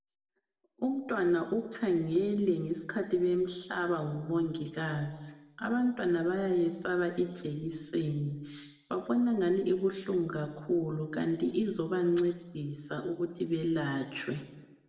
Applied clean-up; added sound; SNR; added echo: none; none; none; reverberation time 1.0 s.